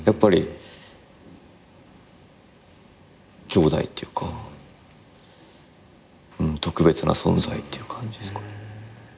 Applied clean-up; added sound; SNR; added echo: none; none; none; none.